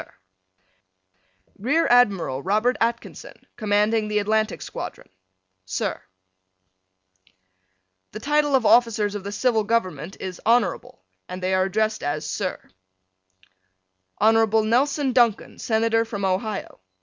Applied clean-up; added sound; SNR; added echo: none; none; none; none.